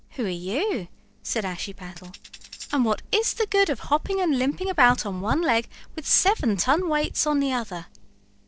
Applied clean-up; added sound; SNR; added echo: neural separator model SepFormer DNS4.